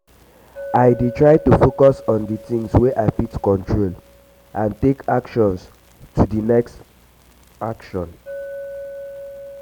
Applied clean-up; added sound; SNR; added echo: none; Chink, clink; 18 dB; none.